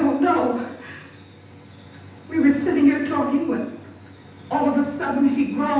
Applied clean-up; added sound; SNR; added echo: none; none; none; reverberation time 0.9 s.